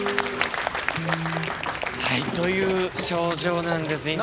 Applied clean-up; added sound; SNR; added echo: none; Electric guitar + Waves, surf; 7 dB; none.